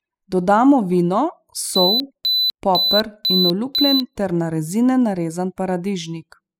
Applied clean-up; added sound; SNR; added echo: classical method spectral subtraction.